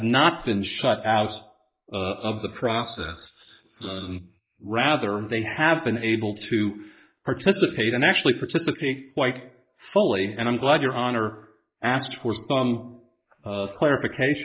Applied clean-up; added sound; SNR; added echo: neural mask model Resemble Enhance denoiser.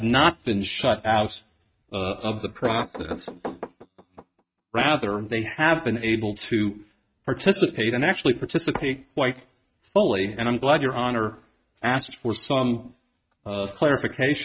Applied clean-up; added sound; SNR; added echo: neural mask model RNNoise.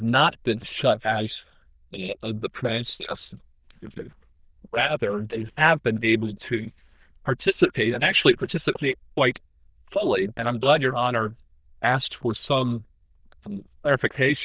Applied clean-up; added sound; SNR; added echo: neural diffusion model UNIVERSE++.